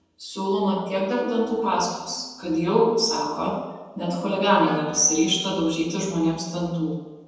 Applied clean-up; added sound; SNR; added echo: none; Wind instrument, woodwind instrument; 19 dB; reverberation time 1.1 s.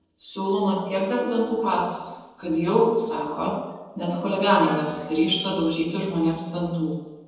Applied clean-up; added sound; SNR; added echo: neural separator model SepFormer DNS4.